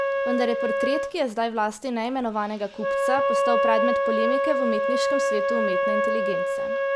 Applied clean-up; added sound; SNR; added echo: none; Wind instrument, woodwind instrument; -4 dB; none.